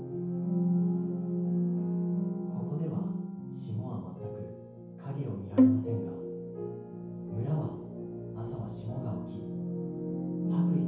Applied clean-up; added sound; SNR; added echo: none; Bowed string instrument; -4 dB; reverberation time 0.9 s.